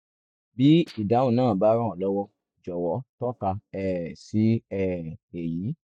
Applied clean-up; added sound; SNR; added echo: neural mask model DeepFilterNet 3.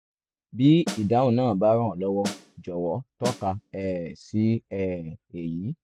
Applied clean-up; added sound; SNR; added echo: none; Snare drum; 10 dB; none.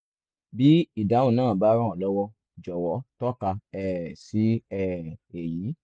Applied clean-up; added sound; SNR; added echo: none; none; none; none.